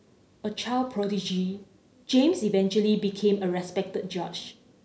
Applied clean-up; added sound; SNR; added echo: none; none; none; none.